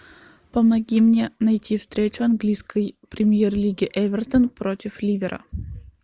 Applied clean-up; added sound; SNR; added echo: none; none; none; none.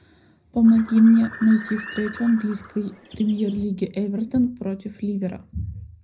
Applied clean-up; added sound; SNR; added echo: none; Bird; 17 dB; reverberation time 0.4 s.